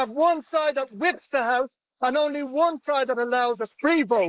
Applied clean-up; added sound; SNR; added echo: neural mask model Resemble Enhance denoiser.